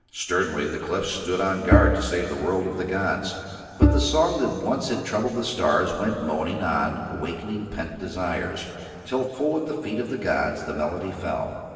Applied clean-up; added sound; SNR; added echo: none; Bowed string instrument; -1 dB; reverberation time 2.4 s.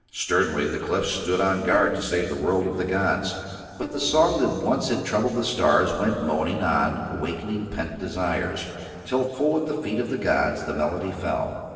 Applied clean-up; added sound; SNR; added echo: neural separator model SepFormer DNS4.